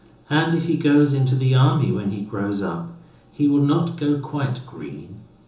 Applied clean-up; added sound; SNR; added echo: none; none; none; reverberation time 0.6 s.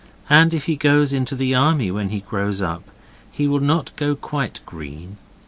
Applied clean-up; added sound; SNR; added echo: none; none; none; none.